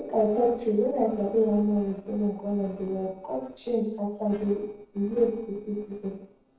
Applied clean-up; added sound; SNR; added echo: neural separator model SepFormer DNS4.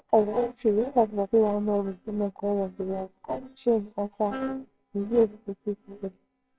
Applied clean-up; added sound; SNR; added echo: neural separator model SepFormer WHAMR!.